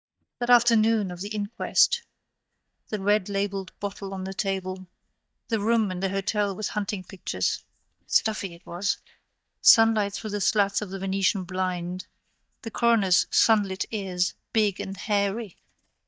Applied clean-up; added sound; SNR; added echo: neural mask model DeepFilterNet 3.